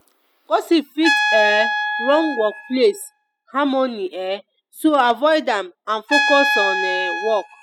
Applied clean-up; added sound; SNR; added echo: classical method spectral subtraction.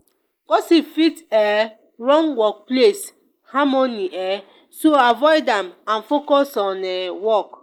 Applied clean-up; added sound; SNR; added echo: neural mask model Resemble Enhance denoiser.